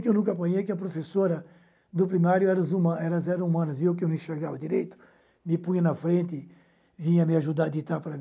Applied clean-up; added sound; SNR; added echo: none; none; none; none.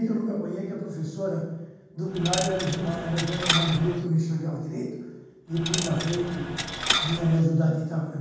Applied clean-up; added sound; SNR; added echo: none; Coin (dropping); 3 dB; reverberation time 1.2 s.